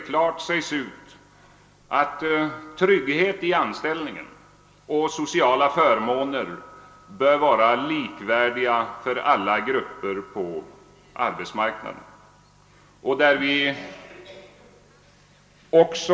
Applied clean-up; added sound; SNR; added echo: none; none; none; reverberation time 0.6 s.